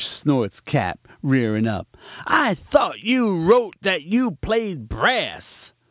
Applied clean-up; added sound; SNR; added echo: none; none; none; none.